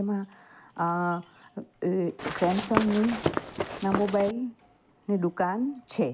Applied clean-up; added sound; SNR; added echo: none; Run; 2 dB; none.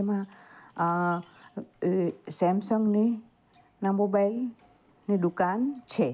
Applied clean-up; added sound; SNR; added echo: none; none; none; none.